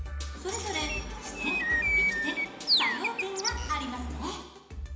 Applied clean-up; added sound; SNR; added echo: none; Bird; -4 dB; reverberation time 1.0 s.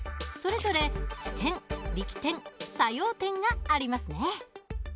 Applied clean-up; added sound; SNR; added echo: none; none; none; none.